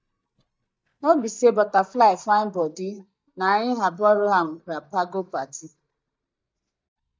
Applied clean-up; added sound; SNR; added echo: neural mask model DeepFilterNet 3.